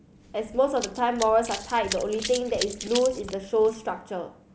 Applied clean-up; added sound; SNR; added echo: none; Run; 11 dB; none.